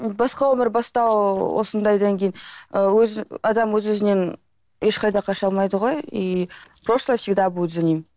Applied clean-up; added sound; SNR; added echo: neural separator model SepFormer DNS4.